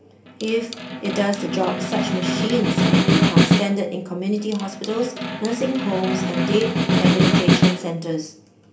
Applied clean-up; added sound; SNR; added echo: none; Snare drum; -4 dB; reverberation time 0.3 s.